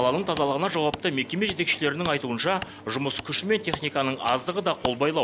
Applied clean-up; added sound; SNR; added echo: none; Wood; 14 dB; none.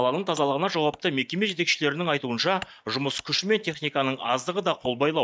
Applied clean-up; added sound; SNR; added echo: neural mask model DeepFilterNet 3.